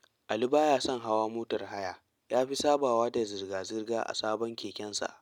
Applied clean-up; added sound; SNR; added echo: none; none; none; none.